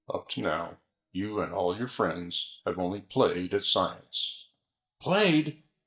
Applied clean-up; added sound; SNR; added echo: neural mask model DeepFilterNet 3.